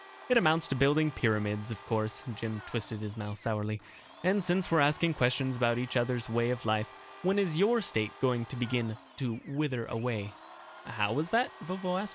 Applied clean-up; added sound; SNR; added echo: none; Domestic sounds, home sounds; 18 dB; none.